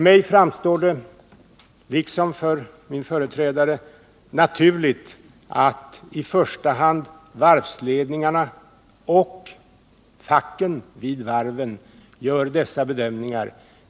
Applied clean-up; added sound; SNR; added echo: none; none; none; none.